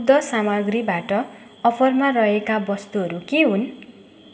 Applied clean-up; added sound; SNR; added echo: none; none; none; reverberation time 2.7 s.